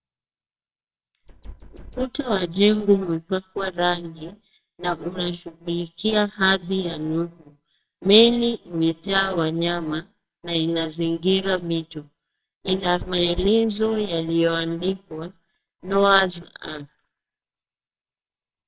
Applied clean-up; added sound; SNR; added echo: neural separator model SepFormer WHAMR!.